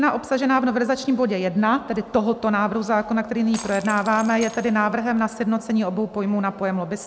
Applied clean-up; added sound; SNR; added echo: none; Shatter; 19 dB; none.